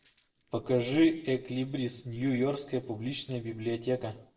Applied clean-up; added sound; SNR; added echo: neural separator model SepFormer DNS4.